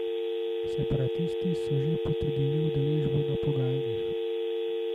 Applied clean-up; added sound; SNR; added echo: none; Telephone; -1 dB; none.